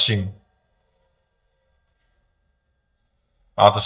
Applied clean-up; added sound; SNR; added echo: neural mask model DeepFilterNet 3.